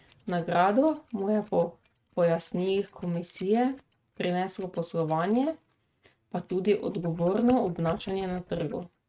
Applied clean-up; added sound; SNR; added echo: neural mask model RNNoise.